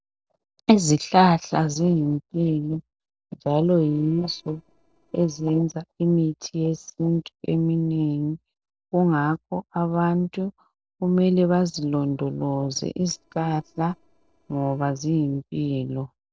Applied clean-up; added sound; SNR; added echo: neural separator model SepFormer DNS4.